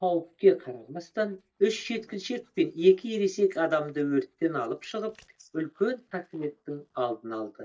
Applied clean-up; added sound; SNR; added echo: neural mask model DeepFilterNet 3.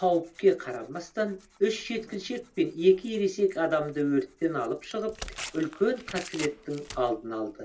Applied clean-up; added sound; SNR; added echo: none; Tearing; 18 dB; reverberation time 0.2 s.